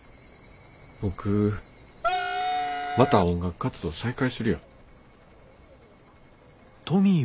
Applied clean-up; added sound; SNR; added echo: none; Wind instrument, woodwind instrument; 0 dB; none.